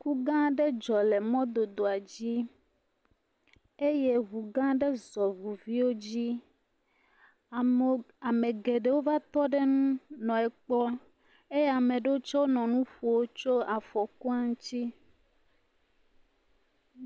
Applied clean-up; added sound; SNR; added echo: none; none; none; none.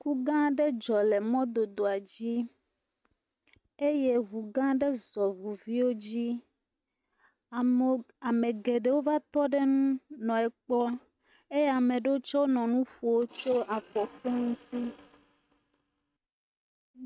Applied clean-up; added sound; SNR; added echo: neural mask model RNNoise.